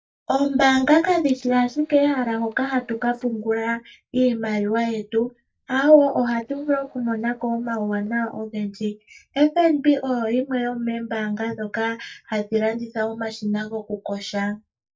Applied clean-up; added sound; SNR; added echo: neural mask model DeepFilterNet 3.